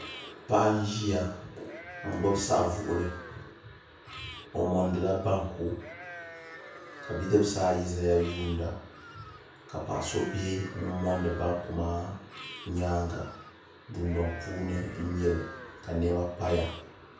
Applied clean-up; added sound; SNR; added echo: none; Livestock, farm animals, working animals; 16 dB; reverberation time 0.6 s.